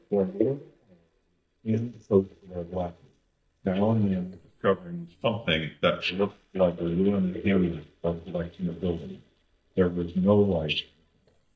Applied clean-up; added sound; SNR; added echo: neural mask model DeepFilterNet 3.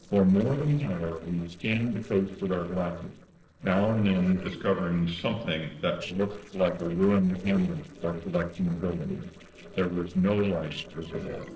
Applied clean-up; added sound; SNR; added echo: neural separator model SepFormer DNS4.